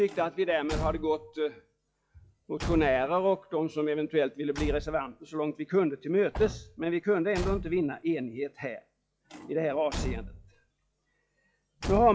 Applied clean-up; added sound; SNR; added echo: classical method log-MMSE.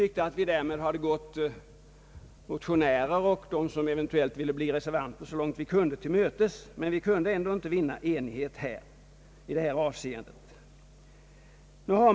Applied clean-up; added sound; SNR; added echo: none; none; none; none.